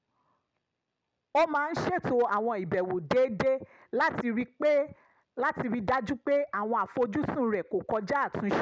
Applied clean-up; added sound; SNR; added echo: none; none; none; none.